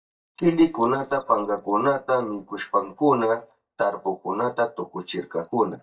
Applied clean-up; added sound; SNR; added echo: neural mask model DeepFilterNet 3.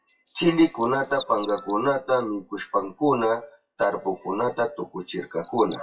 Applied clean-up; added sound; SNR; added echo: classical method WPE with log-MMSE.